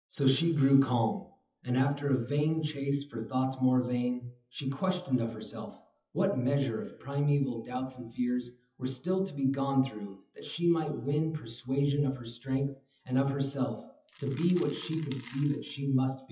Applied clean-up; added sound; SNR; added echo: classical method WPE with log-MMSE.